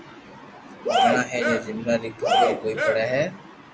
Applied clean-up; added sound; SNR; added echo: none; Cheering; -4 dB; none.